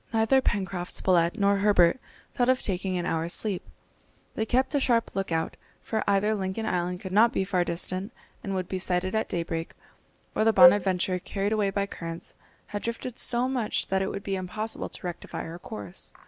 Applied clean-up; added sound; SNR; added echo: none; Wind instrument, woodwind instrument; -4 dB; none.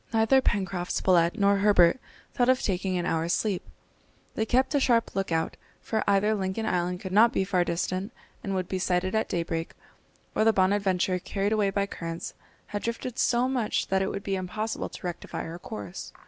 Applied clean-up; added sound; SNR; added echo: none; none; none; none.